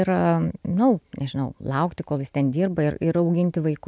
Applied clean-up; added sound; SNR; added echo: none; none; none; none.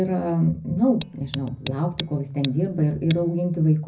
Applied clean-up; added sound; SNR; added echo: none; Tick; 12 dB; reverberation time 0.4 s.